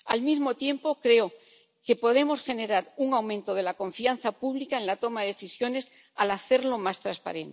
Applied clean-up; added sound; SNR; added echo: none; none; none; none.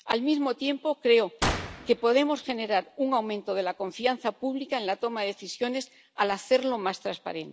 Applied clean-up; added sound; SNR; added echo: none; Gunshot, gunfire; 9 dB; none.